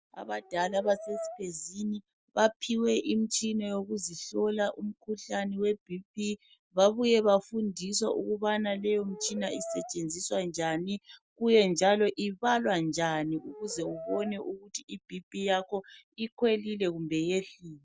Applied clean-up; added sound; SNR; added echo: none; Brass instrument; 12 dB; none.